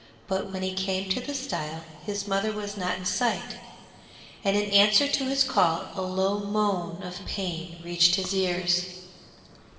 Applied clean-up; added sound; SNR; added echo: none; none; none; reverberation time 1.9 s.